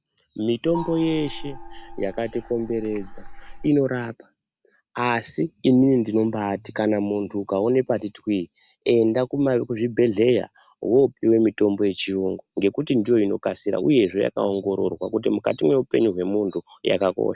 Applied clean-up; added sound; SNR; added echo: none; Gong; 13 dB; none.